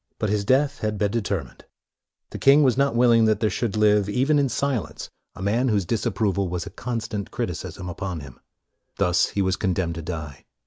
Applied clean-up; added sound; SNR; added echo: none; none; none; none.